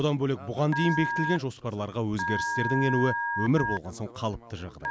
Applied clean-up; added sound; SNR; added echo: none; Telephone; 5 dB; none.